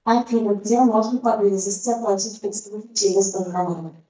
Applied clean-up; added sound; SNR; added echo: neural mask model DeepFilterNet 3.